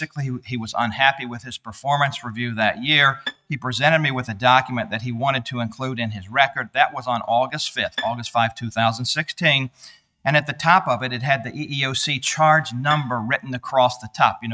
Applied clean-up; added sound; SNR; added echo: neural mask model RNNoise.